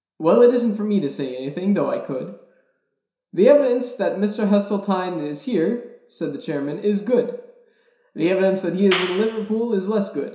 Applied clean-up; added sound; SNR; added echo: none; Clapping; 6 dB; reverberation time 0.7 s.